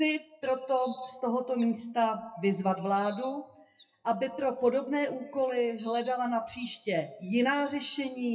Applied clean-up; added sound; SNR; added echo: classical method WPE with log-MMSE.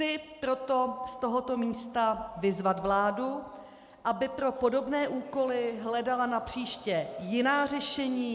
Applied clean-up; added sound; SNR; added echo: none; none; none; none.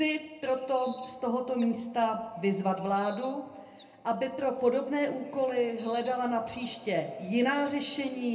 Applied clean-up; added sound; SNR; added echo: none; Bird; 11 dB; reverberation time 0.3 s.